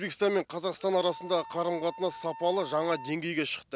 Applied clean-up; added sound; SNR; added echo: none; Wind instrument, woodwind instrument; 16 dB; none.